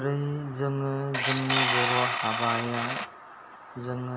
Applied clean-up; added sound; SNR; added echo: none; Tools; 0 dB; none.